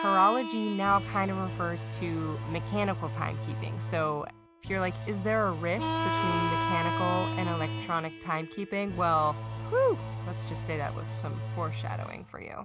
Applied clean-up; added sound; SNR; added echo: none; Harmonica + Engine / Domestic sounds, home sounds; 3 dB; none.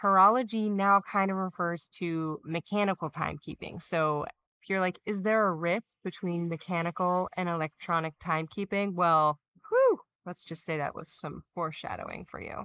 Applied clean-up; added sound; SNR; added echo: neural mask model Resemble Enhance denoiser.